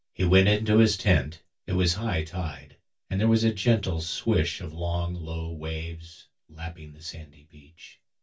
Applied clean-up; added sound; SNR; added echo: none; none; none; reverberation time 0.2 s.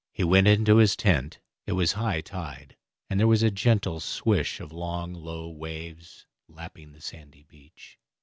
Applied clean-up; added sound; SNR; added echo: none; none; none; none.